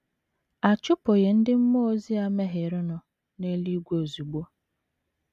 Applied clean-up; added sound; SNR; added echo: none; none; none; none.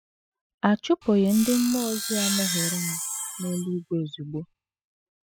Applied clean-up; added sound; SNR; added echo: classical method spectral subtraction.